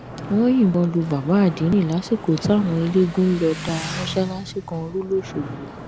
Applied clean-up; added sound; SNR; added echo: none; Motorcycle + Mechanisms; 13 dB; none.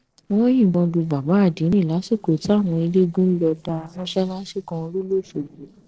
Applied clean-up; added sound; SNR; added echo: neural separator model SepFormer DNS4.